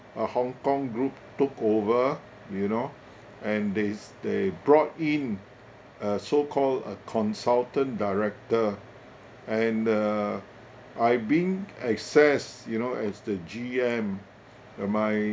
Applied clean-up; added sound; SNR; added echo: none; none; none; none.